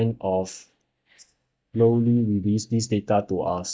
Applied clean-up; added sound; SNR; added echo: neural mask model DeepFilterNet 3.